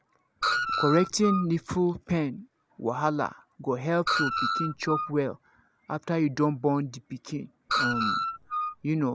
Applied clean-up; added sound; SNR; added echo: none; Screech; 1 dB; none.